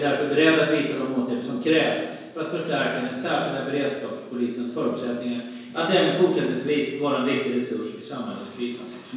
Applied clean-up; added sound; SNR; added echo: none; none; none; reverberation time 1.0 s.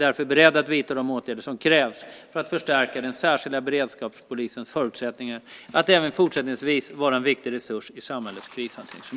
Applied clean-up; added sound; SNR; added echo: none; none; none; none.